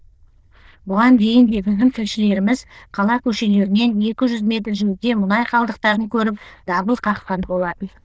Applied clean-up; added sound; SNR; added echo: neural diffusion model UNIVERSE++.